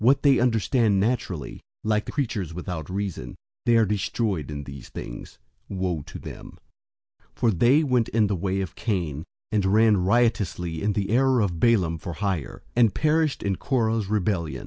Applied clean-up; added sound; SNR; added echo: none; none; none; none.